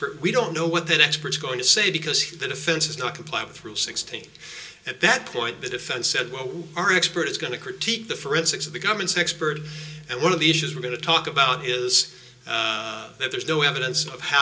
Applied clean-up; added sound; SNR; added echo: none; none; none; reverberation time 0.2 s.